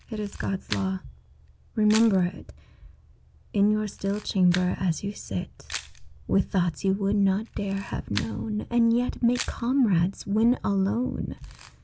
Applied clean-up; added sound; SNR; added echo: none; Camera; 18 dB; none.